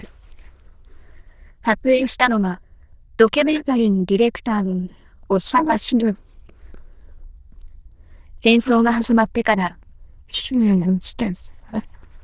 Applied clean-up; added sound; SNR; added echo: neural diffusion model UNIVERSE++.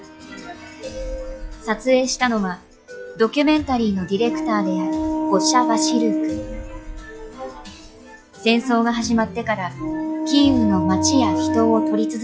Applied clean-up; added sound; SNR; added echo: classical method log-MMSE.